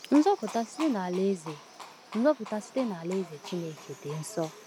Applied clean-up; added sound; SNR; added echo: none; Livestock, farm animals, working animals; 15 dB; none.